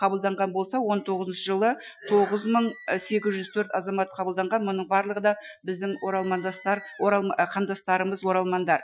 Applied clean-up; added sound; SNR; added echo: classical method Wiener filter.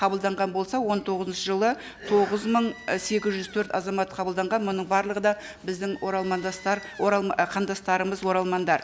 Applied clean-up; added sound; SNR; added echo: none; Squeak; 19 dB; none.